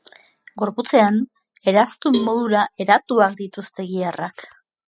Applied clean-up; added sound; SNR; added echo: classical method spectral subtraction.